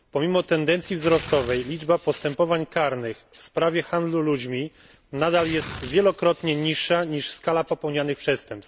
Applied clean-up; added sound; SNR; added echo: none; Tearing; 19 dB; none.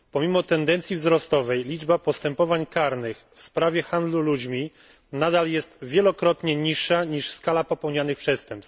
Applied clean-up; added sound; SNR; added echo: none; none; none; none.